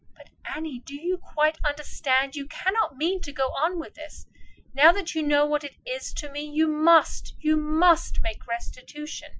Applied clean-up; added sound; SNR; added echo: classical method Wiener filter.